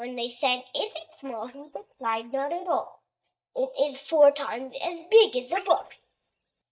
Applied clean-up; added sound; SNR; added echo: neural mask model DeepFilterNet 3.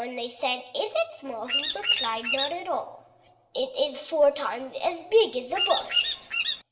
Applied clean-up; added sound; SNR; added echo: none; Bird vocalization, bird call, bird song; -1 dB; reverberation time 2.6 s.